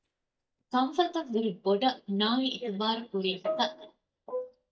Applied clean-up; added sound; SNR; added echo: neural mask model DeepFilterNet 3.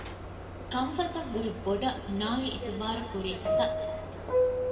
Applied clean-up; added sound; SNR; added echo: none; Subway, metro, underground; -1 dB; reverberation time 1.6 s.